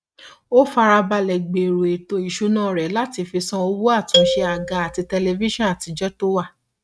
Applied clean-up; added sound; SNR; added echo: neural mask model RNNoise.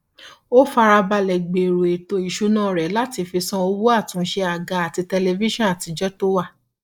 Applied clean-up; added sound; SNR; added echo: neural mask model Resemble Enhance denoiser.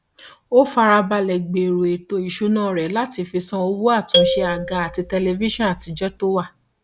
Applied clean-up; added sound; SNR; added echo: none; Marimba, xylophone; 3 dB; none.